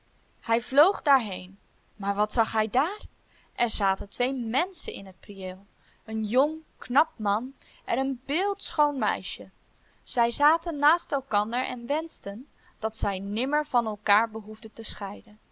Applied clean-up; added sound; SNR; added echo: none; none; none; none.